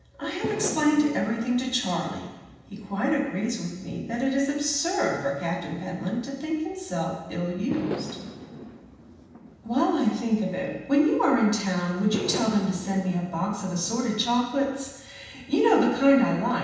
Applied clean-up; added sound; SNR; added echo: none; Fireworks; 12 dB; reverberation time 1.1 s.